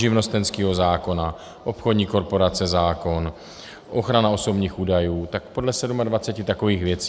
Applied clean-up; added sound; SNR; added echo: none; none; none; none.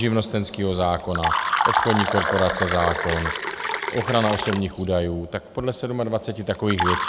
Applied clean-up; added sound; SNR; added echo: none; Fill (with liquid); 2 dB; none.